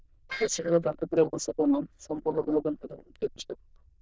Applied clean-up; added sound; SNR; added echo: neural diffusion model UNIVERSE++.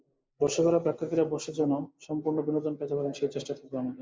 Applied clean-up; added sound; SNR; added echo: neural mask model Resemble Enhance denoiser.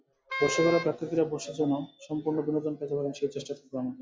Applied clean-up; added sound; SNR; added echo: classical method log-MMSE.